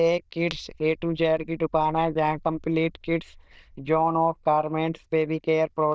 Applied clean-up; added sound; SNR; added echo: neural diffusion model UNIVERSE++.